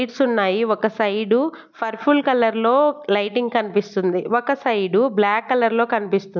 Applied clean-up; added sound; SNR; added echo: none; none; none; none.